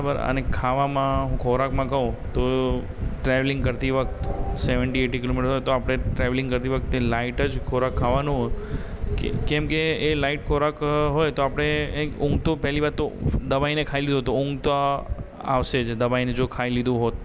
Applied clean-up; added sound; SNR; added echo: none; none; none; none.